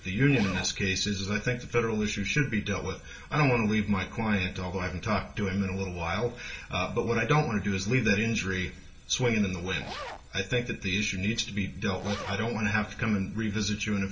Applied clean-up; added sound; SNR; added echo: none; Zipper (clothing); 14 dB; reverberation time 0.2 s.